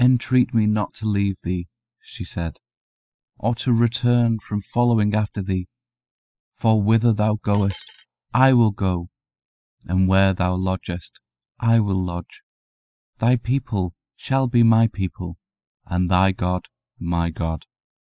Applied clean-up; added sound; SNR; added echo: classical method spectral subtraction.